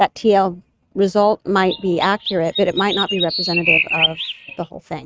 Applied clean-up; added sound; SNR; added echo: neural mask model RNNoise.